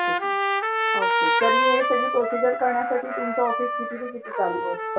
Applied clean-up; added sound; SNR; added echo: none; Trumpet; -2 dB; reverberation time 0.3 s.